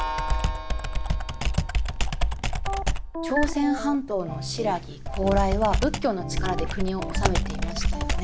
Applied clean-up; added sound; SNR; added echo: none; Computer keyboard; -2 dB; none.